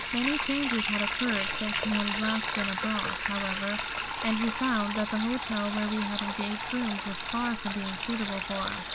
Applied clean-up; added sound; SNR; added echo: none; Sink (filling or washing); 0 dB; none.